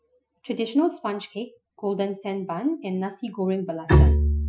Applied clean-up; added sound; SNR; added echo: classical method Wiener filter.